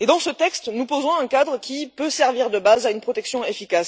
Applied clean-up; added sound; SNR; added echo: none; none; none; none.